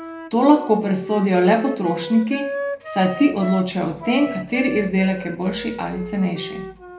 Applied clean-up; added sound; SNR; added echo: none; Wind instrument, woodwind instrument; 11 dB; reverberation time 0.3 s.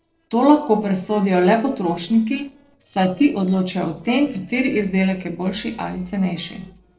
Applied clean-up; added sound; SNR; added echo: neural separator model SepFormer DNS4.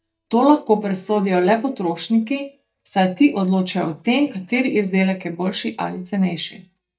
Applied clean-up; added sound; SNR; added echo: neural mask model DeepFilterNet 3.